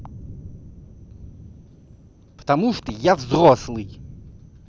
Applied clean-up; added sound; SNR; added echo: none; Thunder; 17 dB; none.